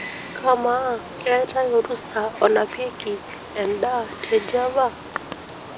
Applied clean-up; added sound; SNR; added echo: none; Wild animals; 12 dB; none.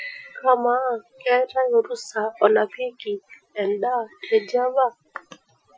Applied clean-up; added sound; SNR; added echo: classical method Wiener filter.